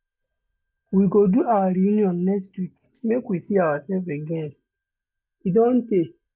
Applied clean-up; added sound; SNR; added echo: neural mask model DeepFilterNet 3.